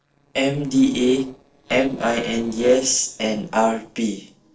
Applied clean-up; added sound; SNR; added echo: neural separator model SepFormer DNS4.